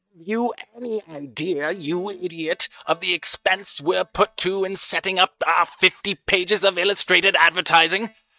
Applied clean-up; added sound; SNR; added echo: neural mask model DeepFilterNet 3.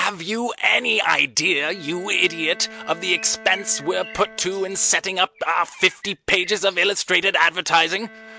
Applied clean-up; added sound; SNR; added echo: none; Bird + Bowed string instrument; 19 dB; none.